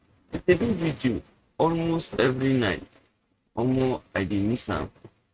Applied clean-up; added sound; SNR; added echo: neural mask model RNNoise.